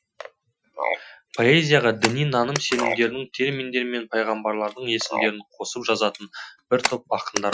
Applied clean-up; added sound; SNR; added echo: classical method Wiener filter.